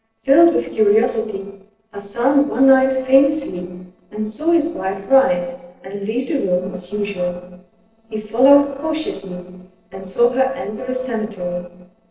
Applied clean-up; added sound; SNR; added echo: neural separator model SepFormer DNS4.